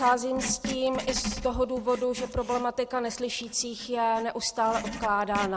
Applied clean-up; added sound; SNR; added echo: none; Writing; 11 dB; none.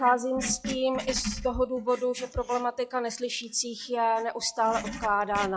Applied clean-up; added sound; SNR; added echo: classical method log-MMSE.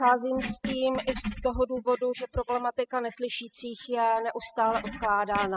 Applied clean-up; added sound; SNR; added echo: classical method spectral subtraction.